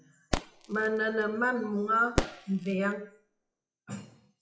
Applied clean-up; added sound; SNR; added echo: classical method WPE with log-MMSE.